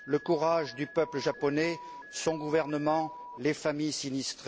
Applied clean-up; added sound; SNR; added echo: none; Alarm; 16 dB; none.